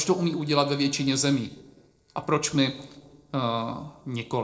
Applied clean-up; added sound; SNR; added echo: neural separator model SepFormer DNS4.